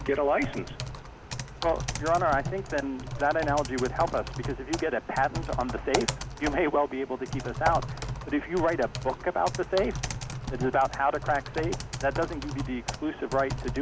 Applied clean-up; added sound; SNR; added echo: none; Typing; 6 dB; none.